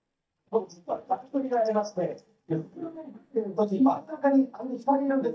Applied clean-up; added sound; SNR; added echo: neural mask model DeepFilterNet 3.